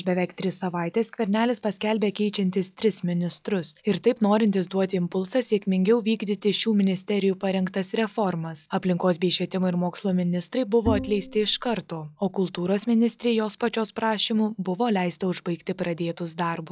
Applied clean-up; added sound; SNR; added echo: classical method log-MMSE.